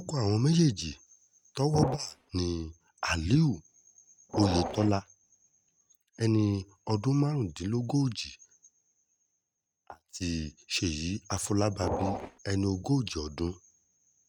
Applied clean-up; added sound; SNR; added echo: neural mask model RNNoise.